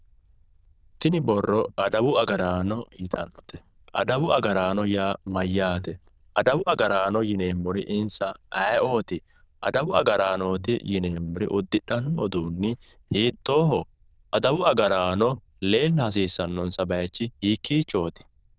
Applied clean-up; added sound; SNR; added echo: neural diffusion model UNIVERSE++.